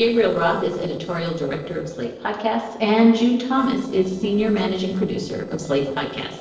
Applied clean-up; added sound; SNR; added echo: neural separator model SepFormer DNS4.